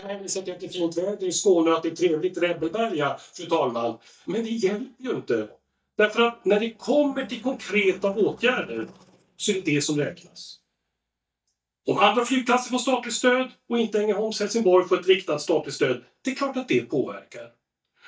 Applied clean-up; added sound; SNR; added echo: neural mask model DeepFilterNet 3.